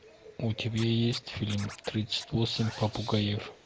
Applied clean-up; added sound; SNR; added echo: none; Scratching (performance technique); 17 dB; none.